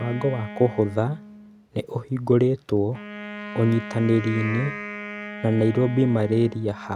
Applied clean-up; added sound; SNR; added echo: none; Wind instrument, woodwind instrument; 13 dB; none.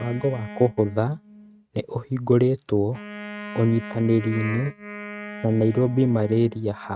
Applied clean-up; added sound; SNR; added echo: neural mask model RNNoise.